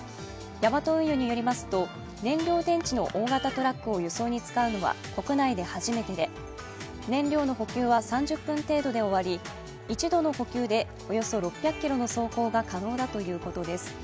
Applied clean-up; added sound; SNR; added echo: none; Electric guitar; 17 dB; none.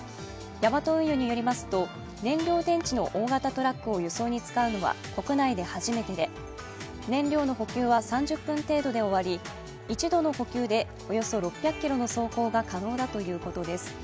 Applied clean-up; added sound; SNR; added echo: none; none; none; none.